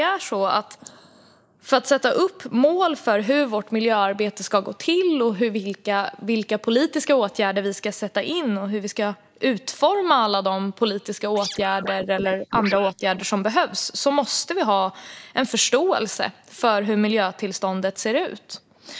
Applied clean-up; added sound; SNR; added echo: neural mask model Resemble Enhance denoiser.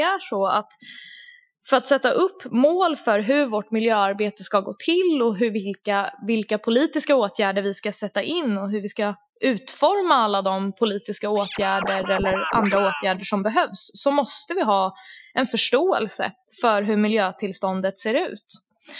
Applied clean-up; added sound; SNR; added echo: classical method Wiener filter.